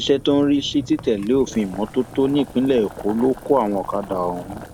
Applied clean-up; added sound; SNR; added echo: none; Boiling; 16 dB; none.